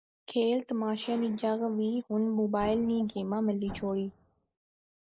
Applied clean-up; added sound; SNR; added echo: none; Explosion; 17 dB; none.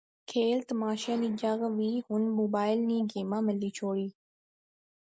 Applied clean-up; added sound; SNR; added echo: none; none; none; none.